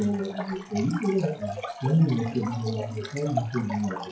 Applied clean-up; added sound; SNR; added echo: classical method WPE with log-MMSE.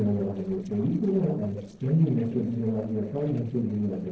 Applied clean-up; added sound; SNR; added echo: neural separator model SepFormer DNS4.